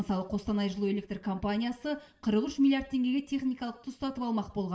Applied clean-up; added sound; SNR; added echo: none; none; none; reverberation time 0.7 s.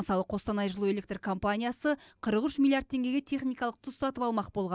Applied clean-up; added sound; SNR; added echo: none; none; none; none.